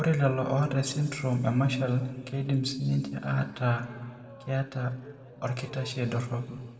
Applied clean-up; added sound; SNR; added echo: neural separator model SepFormer DNS4.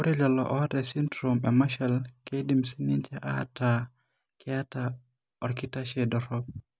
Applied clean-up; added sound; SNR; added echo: none; none; none; none.